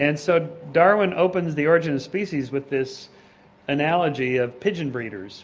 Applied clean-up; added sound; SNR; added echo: none; none; none; none.